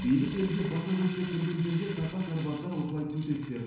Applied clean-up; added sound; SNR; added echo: none; Crumpling, crinkling; 15 dB; reverberation time 1.0 s.